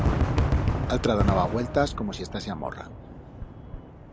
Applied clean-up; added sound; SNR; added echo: none; Fireworks; -2 dB; none.